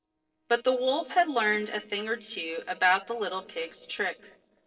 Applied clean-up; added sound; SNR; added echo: neural separator model SepFormer DNS4.